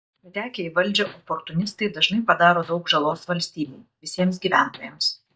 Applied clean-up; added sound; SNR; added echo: neural mask model DeepFilterNet 3.